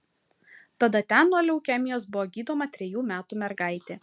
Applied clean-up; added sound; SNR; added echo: none; none; none; none.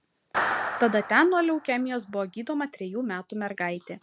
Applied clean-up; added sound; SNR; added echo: none; Clapping; 8 dB; none.